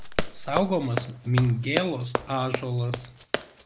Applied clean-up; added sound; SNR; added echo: none; Run; 4 dB; none.